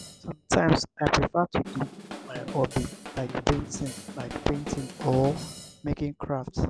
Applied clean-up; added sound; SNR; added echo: none; Drum kit; 13 dB; none.